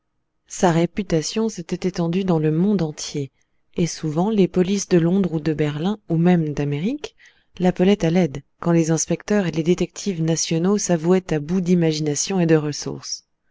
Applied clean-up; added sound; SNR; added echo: none; none; none; none.